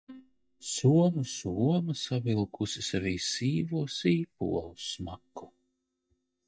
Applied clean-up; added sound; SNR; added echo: neural mask model DeepFilterNet 3.